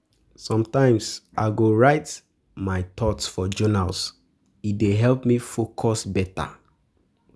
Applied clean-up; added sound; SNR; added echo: none; none; none; none.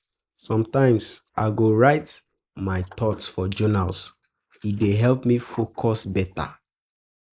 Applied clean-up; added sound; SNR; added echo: neural mask model Resemble Enhance denoiser.